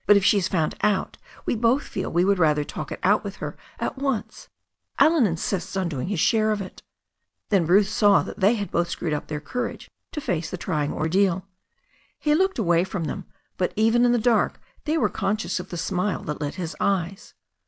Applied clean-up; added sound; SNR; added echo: none; none; none; none.